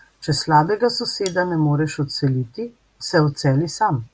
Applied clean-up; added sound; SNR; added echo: none; Cutlery, silverware; 18 dB; none.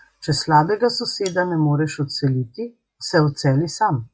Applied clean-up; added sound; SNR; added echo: classical method log-MMSE.